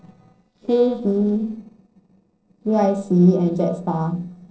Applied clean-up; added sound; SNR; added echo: neural separator model SepFormer DNS4.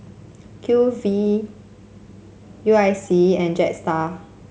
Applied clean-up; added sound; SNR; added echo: none; none; none; none.